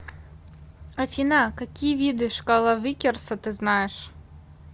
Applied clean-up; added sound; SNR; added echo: none; none; none; none.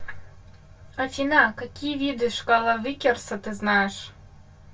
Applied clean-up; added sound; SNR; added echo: none; none; none; reverberation time 0.1 s.